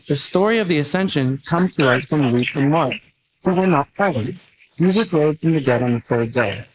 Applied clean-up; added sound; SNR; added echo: neural mask model Resemble Enhance denoiser.